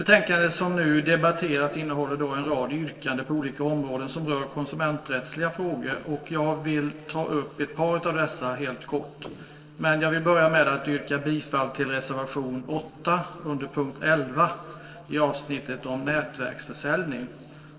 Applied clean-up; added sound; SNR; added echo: neural separator model SepFormer DNS4.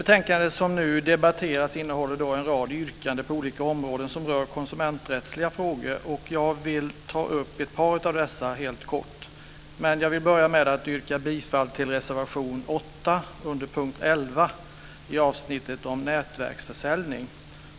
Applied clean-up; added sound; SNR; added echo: none; none; none; none.